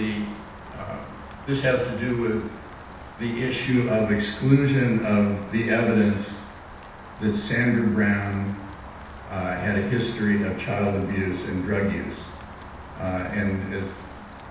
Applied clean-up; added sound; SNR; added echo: none; Rain; 16 dB; reverberation time 0.9 s.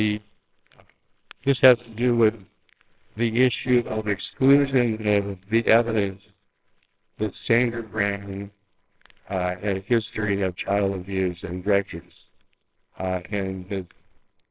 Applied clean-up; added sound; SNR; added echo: neural separator model SepFormer WHAMR!.